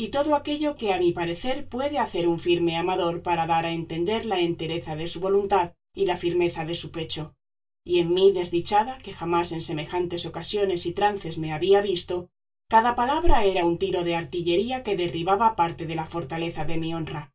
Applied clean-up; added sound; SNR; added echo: none; none; none; reverberation time 0.1 s.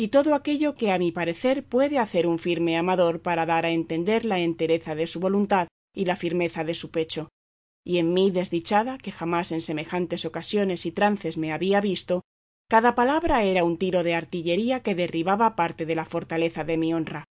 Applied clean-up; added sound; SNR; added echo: none; none; none; none.